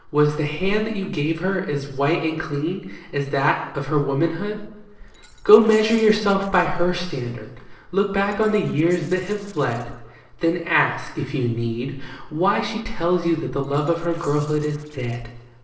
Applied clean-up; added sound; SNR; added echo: neural separator model SepFormer DNS4.